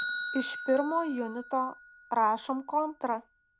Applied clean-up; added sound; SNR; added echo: none; Bell; 7 dB; none.